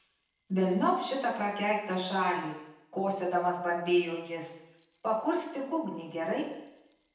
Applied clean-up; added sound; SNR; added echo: none; Rattle; 13 dB; reverberation time 0.9 s.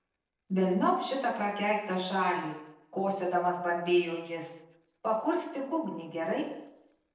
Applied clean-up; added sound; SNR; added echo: neural separator model SepFormer DNS4.